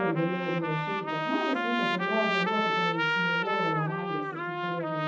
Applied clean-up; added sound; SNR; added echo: none; Trumpet; -2 dB; reverberation time 0.6 s.